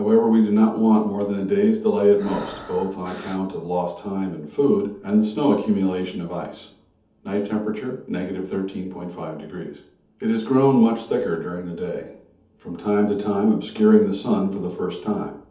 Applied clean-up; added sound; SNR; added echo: none; Breathing; 18 dB; reverberation time 0.6 s.